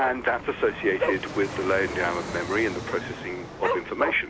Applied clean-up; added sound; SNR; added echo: none; Fixed-wing aircraft, airplane + Dog; 6 dB; none.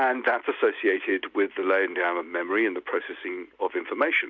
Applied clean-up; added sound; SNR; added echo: none; none; none; none.